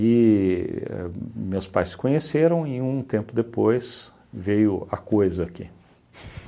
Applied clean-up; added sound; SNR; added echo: none; none; none; none.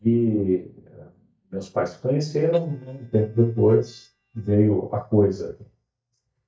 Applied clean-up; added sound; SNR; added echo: neural mask model DeepFilterNet 3.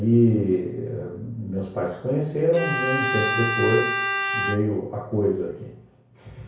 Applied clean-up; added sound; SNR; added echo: none; Bowed string instrument; 2 dB; reverberation time 0.6 s.